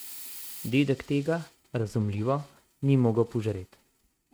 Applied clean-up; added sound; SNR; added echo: neural mask model RNNoise.